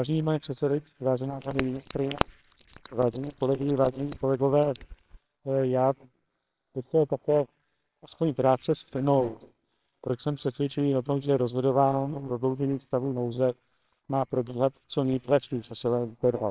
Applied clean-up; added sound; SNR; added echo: neural separator model SepFormer WHAMR!.